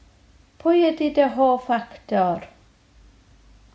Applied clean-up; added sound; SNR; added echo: none; none; none; none.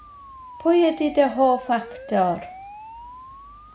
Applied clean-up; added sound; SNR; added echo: none; Siren; 17 dB; none.